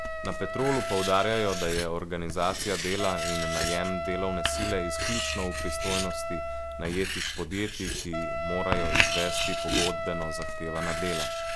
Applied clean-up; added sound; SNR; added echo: none; Wind instrument, woodwind instrument + Writing; -1 dB; none.